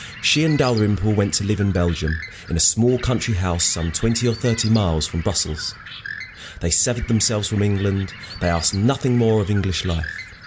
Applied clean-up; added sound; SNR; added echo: none; Bird; 15 dB; none.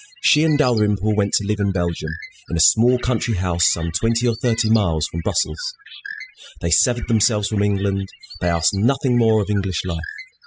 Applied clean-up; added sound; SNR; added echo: classical method spectral subtraction.